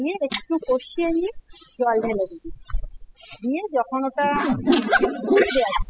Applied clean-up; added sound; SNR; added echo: classical method spectral subtraction.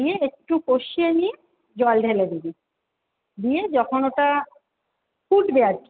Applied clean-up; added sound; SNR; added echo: none; none; none; none.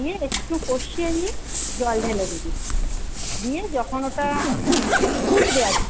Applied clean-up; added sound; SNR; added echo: none; Zipper (clothing); -3 dB; none.